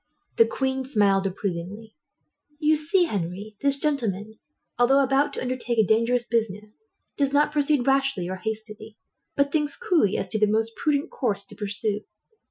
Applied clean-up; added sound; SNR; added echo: classical method Wiener filter.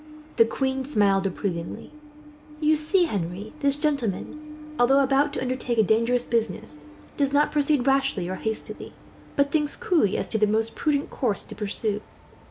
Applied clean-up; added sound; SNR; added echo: none; Train; 18 dB; none.